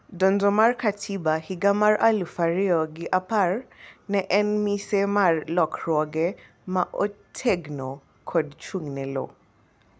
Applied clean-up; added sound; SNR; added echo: none; none; none; none.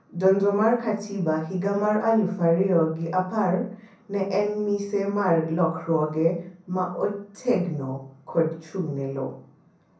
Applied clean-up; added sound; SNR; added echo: none; none; none; reverberation time 0.6 s.